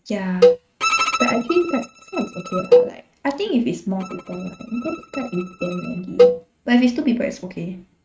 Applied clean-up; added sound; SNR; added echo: neural mask model RNNoise.